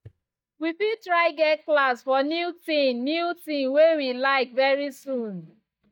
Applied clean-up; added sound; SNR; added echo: neural mask model DeepFilterNet 3.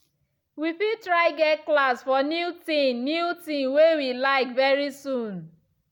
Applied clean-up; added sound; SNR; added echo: none; none; none; none.